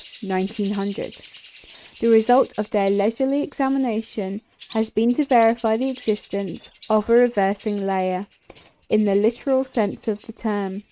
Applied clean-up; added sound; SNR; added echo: neural mask model RNNoise.